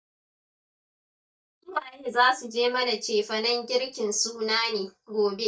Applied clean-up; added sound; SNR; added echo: neural mask model DeepFilterNet 3.